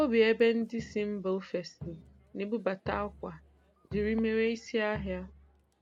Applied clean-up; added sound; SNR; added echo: none; Crowd; 17 dB; none.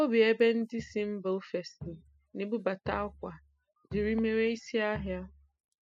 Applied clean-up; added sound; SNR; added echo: classical method spectral subtraction.